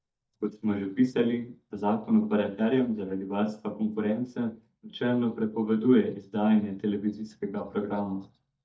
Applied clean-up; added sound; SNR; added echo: neural mask model DeepFilterNet 3.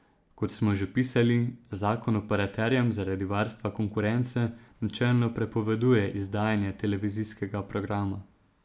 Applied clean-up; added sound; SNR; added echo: none; none; none; none.